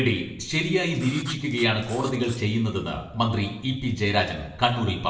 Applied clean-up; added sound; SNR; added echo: none; Writing; 18 dB; reverberation time 0.8 s.